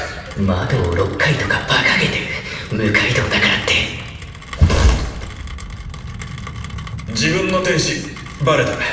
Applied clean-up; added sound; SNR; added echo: none; Rain; 12 dB; reverberation time 1.1 s.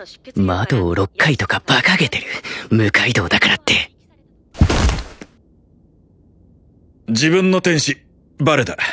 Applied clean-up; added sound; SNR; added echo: none; none; none; none.